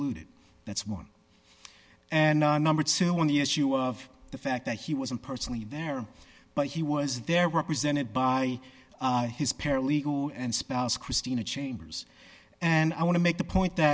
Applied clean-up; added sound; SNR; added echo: none; none; none; none.